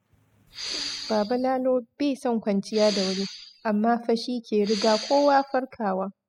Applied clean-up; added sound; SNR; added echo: classical method spectral subtraction.